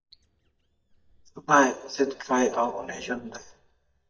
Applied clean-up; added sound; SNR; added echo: neural mask model DeepFilterNet 3.